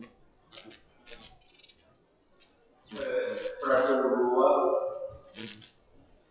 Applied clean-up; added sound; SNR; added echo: classical method WPE with log-MMSE.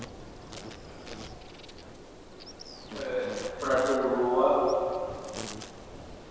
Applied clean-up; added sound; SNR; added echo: none; Insect; 11 dB; reverberation time 1.9 s.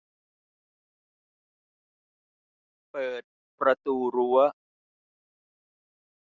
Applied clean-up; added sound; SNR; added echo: none; none; none; none.